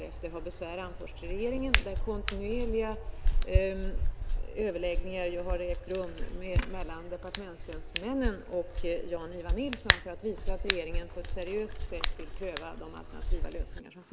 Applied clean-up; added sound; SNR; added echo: none; Hands; -4 dB; none.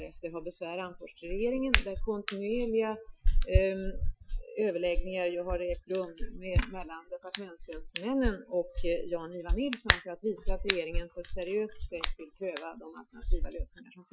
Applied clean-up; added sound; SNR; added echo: classical method Wiener filter.